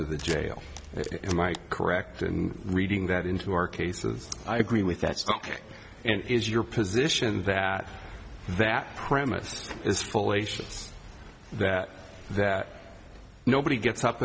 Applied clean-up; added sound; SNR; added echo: none; Camera; 15 dB; none.